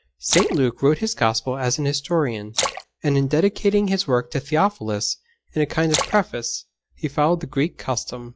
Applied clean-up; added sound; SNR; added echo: classical method log-MMSE.